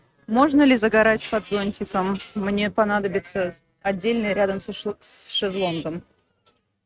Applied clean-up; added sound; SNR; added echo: neural mask model RNNoise.